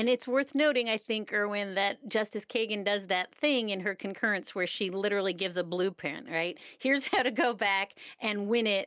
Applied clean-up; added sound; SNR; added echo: none; none; none; none.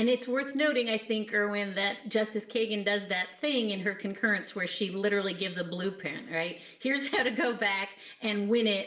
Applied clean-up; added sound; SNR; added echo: none; none; none; reverberation time 0.5 s.